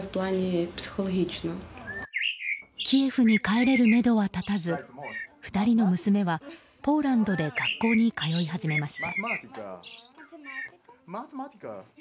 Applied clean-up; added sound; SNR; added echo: none; Bird; 8 dB; none.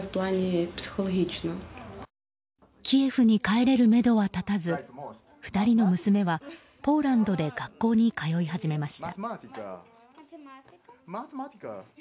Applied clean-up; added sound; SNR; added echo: none; none; none; none.